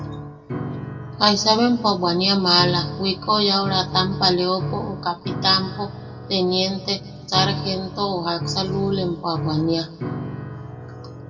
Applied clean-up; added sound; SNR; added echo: none; Piano; 8 dB; reverberation time 1.3 s.